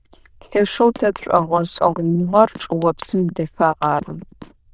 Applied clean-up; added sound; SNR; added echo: neural diffusion model UNIVERSE++.